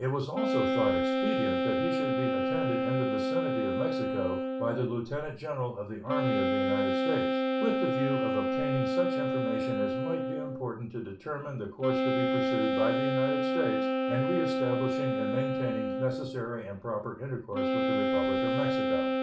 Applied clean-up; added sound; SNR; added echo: none; Wind instrument, woodwind instrument; -4 dB; reverberation time 0.3 s.